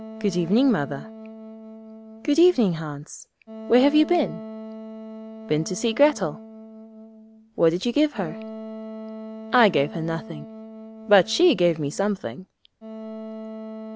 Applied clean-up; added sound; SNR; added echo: none; Wind instrument, woodwind instrument; 14 dB; none.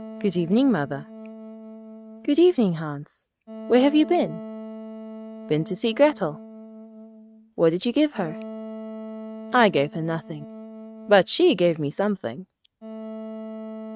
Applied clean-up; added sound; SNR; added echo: neural mask model RNNoise.